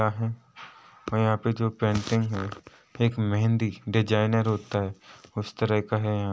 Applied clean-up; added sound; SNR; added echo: none; none; none; none.